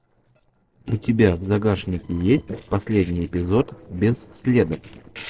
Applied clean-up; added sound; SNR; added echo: neural separator model SepFormer DNS4.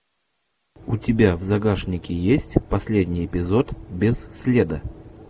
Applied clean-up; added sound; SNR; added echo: none; none; none; none.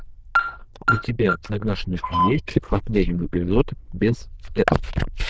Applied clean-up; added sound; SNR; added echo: neural diffusion model UNIVERSE++.